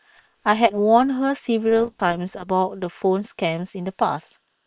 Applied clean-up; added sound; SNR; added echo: neural separator model SepFormer WHAM!.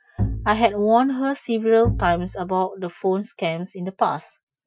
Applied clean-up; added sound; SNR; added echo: classical method Wiener filter.